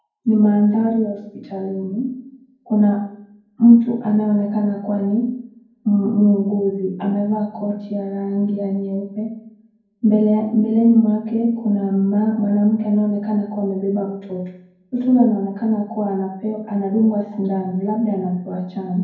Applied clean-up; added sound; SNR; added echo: none; none; none; reverberation time 0.9 s.